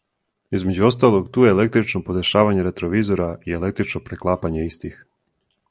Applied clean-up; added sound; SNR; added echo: none; none; none; none.